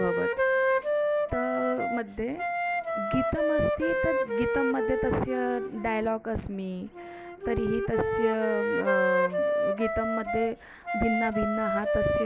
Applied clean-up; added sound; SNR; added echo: none; Wind instrument, woodwind instrument; -3 dB; none.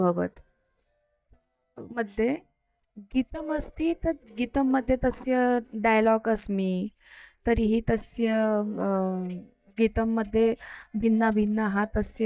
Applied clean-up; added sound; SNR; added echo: neural mask model DeepFilterNet 3.